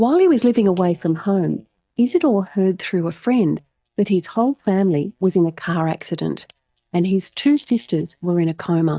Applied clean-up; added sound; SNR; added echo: neural mask model DeepFilterNet 3.